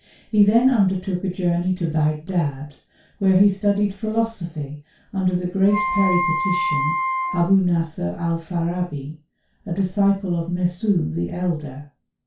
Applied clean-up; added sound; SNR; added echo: none; Wind instrument, woodwind instrument; 3 dB; reverberation time 0.2 s.